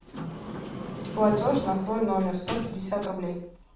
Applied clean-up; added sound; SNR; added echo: none; Sliding door; 8 dB; reverberation time 0.5 s.